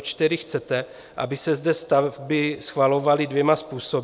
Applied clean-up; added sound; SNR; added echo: none; none; none; none.